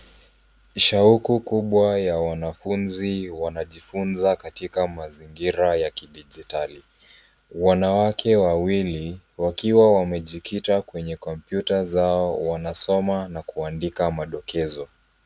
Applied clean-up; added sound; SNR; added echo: none; none; none; none.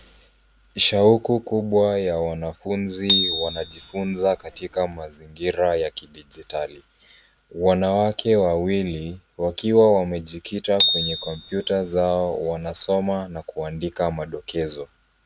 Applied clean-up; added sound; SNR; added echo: none; Bicycle bell; 3 dB; none.